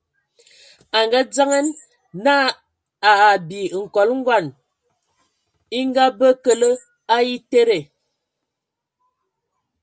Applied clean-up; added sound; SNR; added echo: none; Chirp, tweet; 18 dB; none.